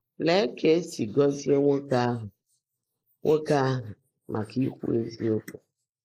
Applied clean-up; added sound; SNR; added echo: neural mask model Resemble Enhance denoiser.